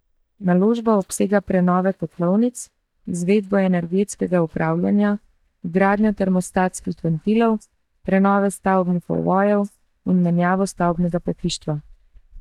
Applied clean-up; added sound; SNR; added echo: neural mask model DeepFilterNet 3.